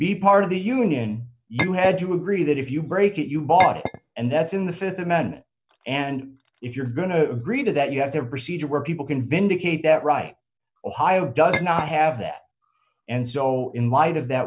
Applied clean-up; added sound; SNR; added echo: none; Chink, clink; 9 dB; none.